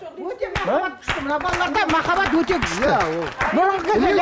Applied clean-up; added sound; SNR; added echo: none; none; none; none.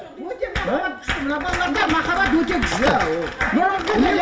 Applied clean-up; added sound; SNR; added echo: none; Drawer open or close; 13 dB; reverberation time 0.6 s.